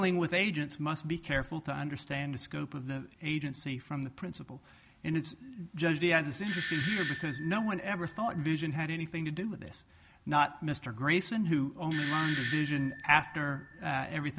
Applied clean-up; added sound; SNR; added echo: none; Doorbell; -4 dB; none.